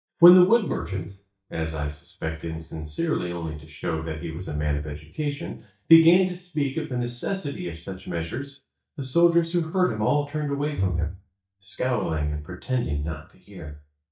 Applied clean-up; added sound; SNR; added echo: neural mask model DeepFilterNet 3.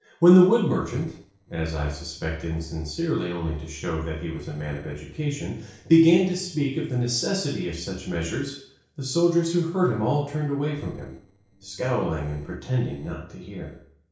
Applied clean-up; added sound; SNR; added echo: neural separator model SepFormer DNS4.